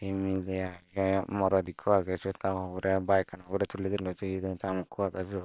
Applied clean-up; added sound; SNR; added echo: neural separator model SepFormer WHAM!.